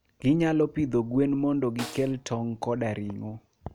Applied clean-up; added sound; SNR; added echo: none; Snare drum; 17 dB; none.